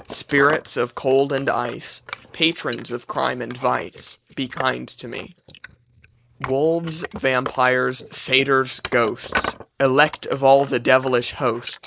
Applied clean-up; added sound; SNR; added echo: neural mask model Resemble Enhance denoiser.